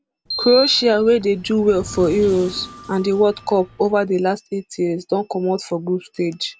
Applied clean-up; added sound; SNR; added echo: none; Sliding door; 10 dB; none.